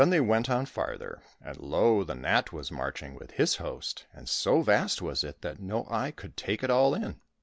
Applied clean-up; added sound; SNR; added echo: none; none; none; none.